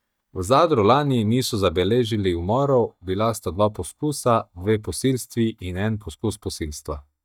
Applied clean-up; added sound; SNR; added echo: neural mask model DeepFilterNet 3.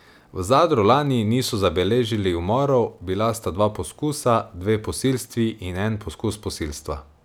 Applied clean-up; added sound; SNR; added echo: none; none; none; none.